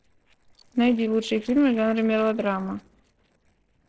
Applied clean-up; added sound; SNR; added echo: neural separator model SepFormer DNS4.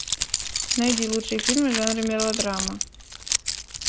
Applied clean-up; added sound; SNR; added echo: none; Keys jangling; 1 dB; none.